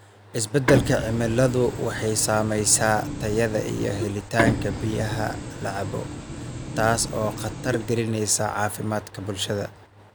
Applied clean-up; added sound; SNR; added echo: none; Printer; 5 dB; none.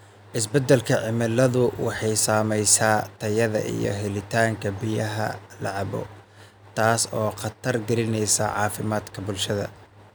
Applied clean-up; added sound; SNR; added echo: none; none; none; none.